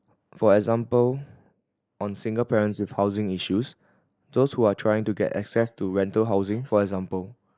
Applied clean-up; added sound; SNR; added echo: neural mask model Resemble Enhance denoiser.